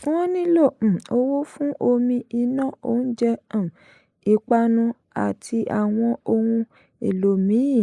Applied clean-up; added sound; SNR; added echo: neural mask model Resemble Enhance denoiser.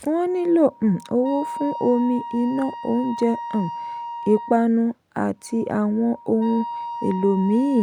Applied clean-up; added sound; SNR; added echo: none; Wind instrument, woodwind instrument; 12 dB; none.